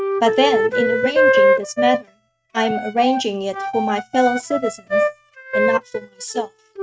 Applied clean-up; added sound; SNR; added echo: neural mask model RNNoise.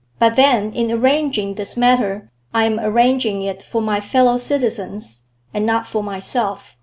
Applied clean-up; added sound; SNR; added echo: none; none; none; none.